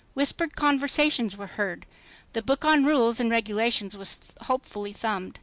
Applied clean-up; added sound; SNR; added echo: none; none; none; none.